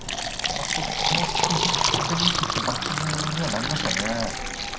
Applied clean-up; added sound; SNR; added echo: none; Fill (with liquid); -5 dB; reverberation time 0.3 s.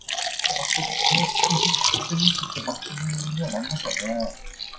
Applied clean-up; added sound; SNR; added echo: classical method WPE with log-MMSE.